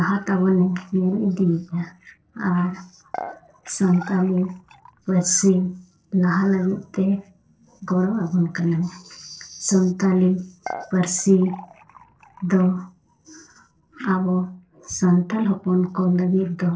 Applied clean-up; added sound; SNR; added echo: neural separator model SepFormer DNS4.